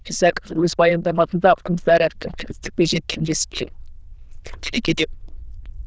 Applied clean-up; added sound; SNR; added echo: neural diffusion model UNIVERSE++.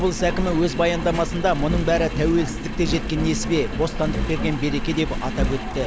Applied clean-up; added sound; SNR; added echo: none; Engine; 3 dB; none.